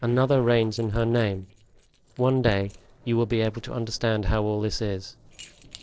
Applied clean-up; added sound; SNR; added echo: neural separator model SepFormer DNS4.